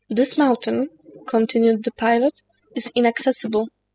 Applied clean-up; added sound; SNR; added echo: classical method spectral subtraction.